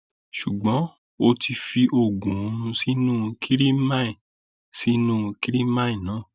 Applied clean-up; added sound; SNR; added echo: none; none; none; none.